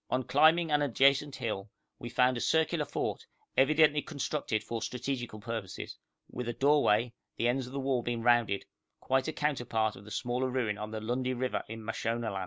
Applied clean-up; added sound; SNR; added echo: none; none; none; none.